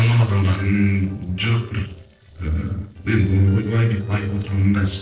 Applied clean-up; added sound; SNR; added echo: neural separator model SepFormer DNS4.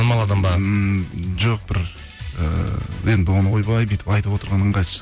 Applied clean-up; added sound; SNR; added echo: none; none; none; none.